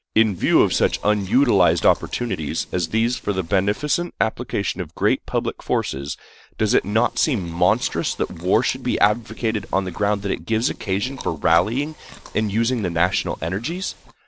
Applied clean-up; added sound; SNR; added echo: neural separator model SepFormer DNS4.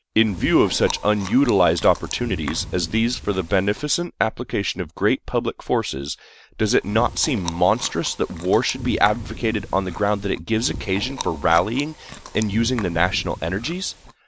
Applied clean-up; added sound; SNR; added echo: none; Chewing, mastication; 13 dB; none.